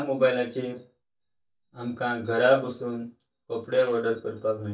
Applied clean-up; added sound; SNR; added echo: neural mask model DeepFilterNet 3.